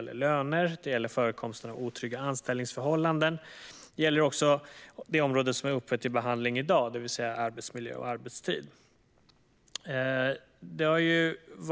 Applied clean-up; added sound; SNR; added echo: none; none; none; none.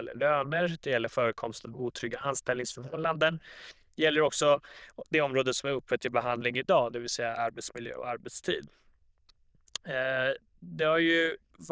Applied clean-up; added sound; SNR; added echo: neural diffusion model UNIVERSE++.